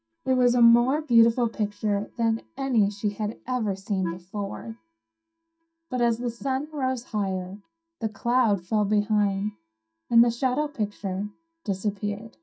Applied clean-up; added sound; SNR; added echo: neural mask model DeepFilterNet 3.